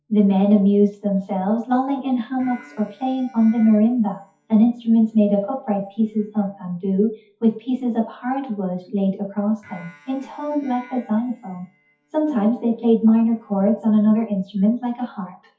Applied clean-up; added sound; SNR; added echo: classical method WPE with log-MMSE.